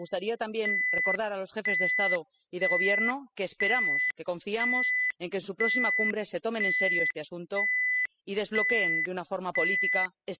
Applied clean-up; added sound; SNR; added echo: classical method spectral subtraction.